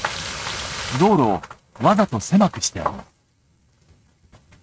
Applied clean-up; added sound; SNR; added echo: neural mask model RNNoise.